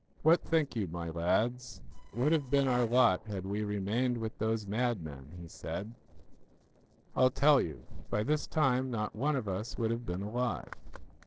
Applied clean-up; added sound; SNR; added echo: neural separator model SepFormer DNS4.